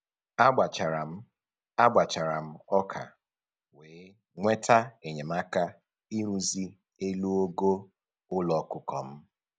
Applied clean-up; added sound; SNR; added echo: none; none; none; none.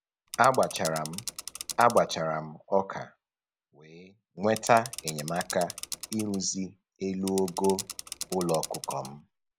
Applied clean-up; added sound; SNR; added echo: none; Mechanisms / Bicycle; 11 dB; none.